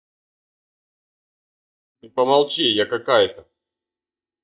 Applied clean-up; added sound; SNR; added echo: neural mask model DeepFilterNet 3.